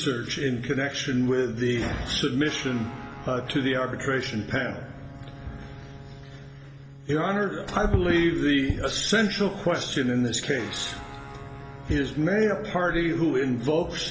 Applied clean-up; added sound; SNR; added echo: none; Guitar; 18 dB; reverberation time 1.3 s.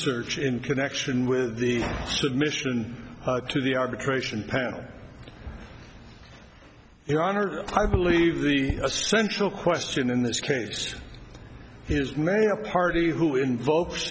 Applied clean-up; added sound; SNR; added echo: none; none; none; none.